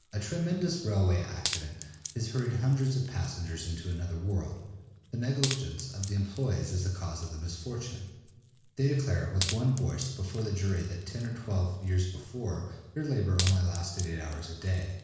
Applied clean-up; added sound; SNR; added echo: none; Wood; 13 dB; reverberation time 1.1 s.